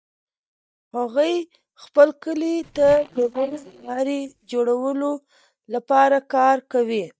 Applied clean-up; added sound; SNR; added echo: neural mask model DeepFilterNet 3.